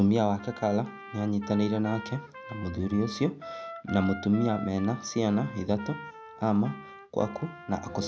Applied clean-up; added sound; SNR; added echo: none; Trumpet; 15 dB; none.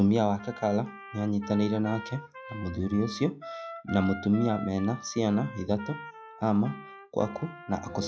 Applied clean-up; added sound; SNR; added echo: classical method log-MMSE.